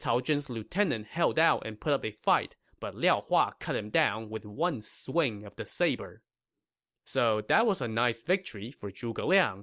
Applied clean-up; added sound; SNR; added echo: none; none; none; none.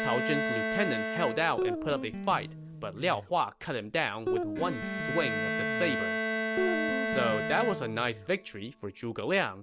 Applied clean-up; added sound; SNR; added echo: none; Guitar + Bowed string instrument; 1 dB; none.